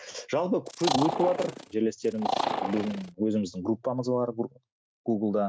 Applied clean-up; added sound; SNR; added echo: neural mask model RNNoise.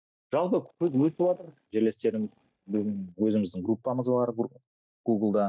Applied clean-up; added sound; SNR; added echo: neural mask model DeepFilterNet 3.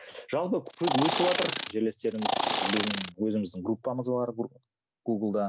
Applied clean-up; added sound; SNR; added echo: none; Insect; -3 dB; none.